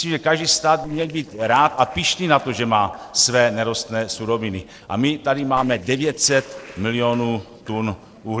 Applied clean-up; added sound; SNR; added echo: neural separator model SepFormer DNS4.